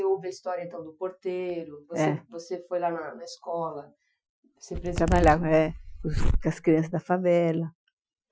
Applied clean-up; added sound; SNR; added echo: classical method Wiener filter.